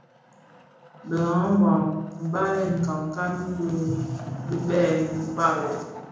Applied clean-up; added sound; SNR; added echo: none; Wood; 19 dB; reverberation time 0.9 s.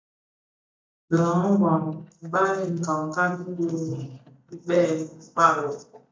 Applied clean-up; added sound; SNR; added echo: neural mask model DeepFilterNet 3.